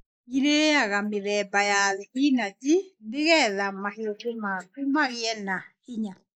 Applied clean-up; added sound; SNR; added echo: neural mask model Resemble Enhance denoiser.